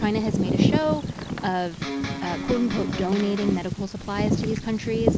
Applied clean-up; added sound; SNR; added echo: none; Electric guitar + Bird vocalization, bird call, bird song; 0 dB; none.